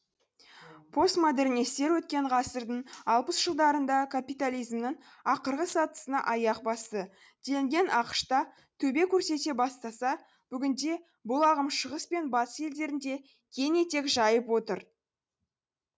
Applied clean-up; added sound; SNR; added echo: none; none; none; none.